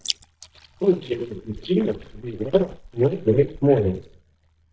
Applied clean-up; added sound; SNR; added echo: neural mask model DeepFilterNet 3.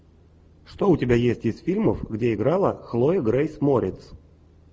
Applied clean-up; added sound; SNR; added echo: none; none; none; none.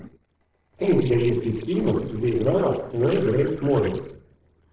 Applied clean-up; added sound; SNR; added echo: neural separator model SepFormer DNS4.